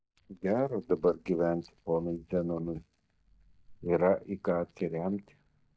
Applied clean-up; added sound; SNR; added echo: neural mask model DeepFilterNet 3.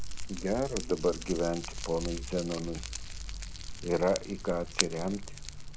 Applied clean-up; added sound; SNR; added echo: none; Fire; 4 dB; none.